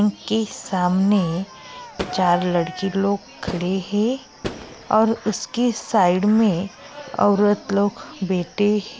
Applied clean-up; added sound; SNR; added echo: none; Crowd / Fireworks; 16 dB; none.